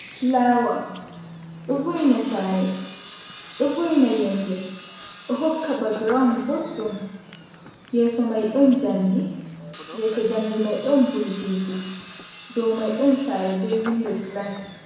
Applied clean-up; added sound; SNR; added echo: none; Tools; 14 dB; reverberation time 1.1 s.